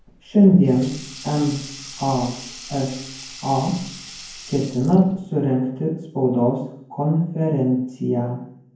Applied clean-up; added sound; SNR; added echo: none; Sink (filling or washing); 19 dB; reverberation time 0.9 s.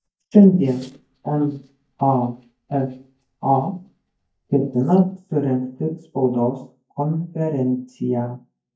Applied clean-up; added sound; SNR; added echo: neural mask model DeepFilterNet 3.